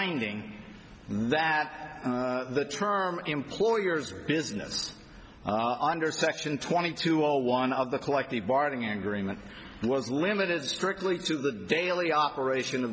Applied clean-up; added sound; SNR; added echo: none; none; none; none.